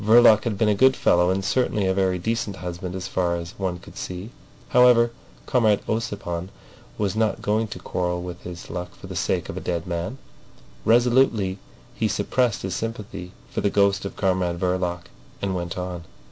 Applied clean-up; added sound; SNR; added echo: none; none; none; none.